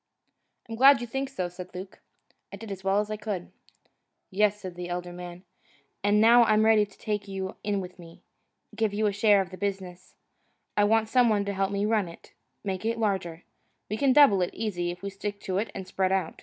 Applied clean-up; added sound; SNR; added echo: none; none; none; none.